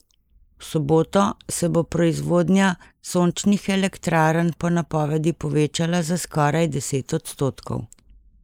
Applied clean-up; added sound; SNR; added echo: neural mask model Resemble Enhance denoiser.